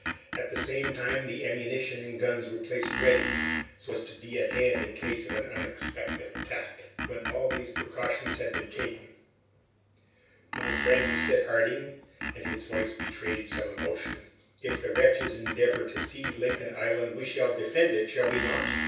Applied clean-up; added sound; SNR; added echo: none; Screech; 5 dB; reverberation time 0.6 s.